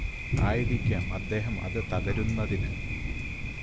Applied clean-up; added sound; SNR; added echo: none; Thunder; -3 dB; none.